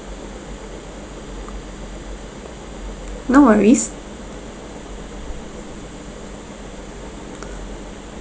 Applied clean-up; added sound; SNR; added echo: none; none; none; none.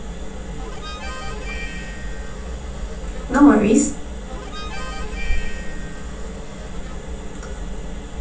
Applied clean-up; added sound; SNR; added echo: none; Harmonica; 16 dB; reverberation time 0.4 s.